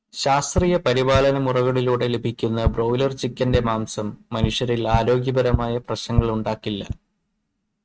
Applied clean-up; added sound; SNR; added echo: neural mask model RNNoise.